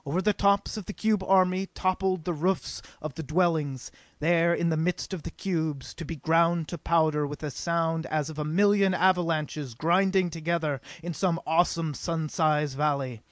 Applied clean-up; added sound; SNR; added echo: none; none; none; none.